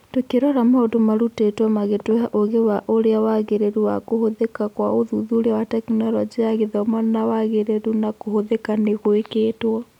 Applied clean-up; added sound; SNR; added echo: none; none; none; none.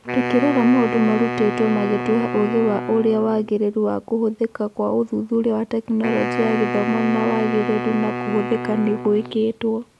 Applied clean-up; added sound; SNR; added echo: none; Wind instrument, woodwind instrument; 7 dB; none.